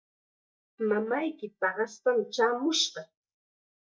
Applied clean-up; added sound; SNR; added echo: neural mask model DeepFilterNet 3.